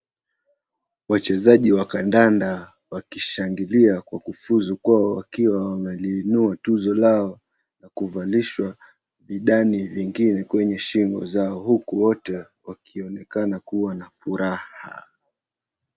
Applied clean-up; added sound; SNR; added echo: none; none; none; none.